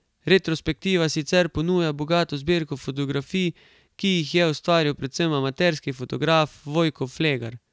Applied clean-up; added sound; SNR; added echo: none; none; none; none.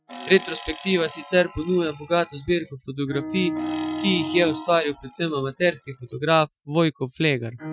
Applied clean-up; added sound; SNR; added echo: classical method Wiener filter.